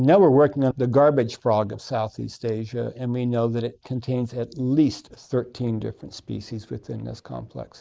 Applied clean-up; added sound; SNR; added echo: neural mask model Resemble Enhance denoiser.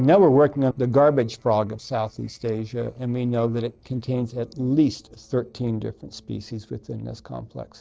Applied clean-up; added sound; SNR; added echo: neural separator model SepFormer DNS4.